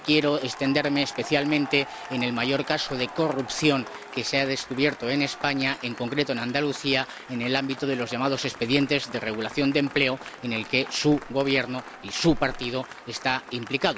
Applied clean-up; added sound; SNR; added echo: none; Applause / Cheering; 15 dB; none.